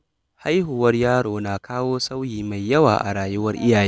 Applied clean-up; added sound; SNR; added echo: none; none; none; none.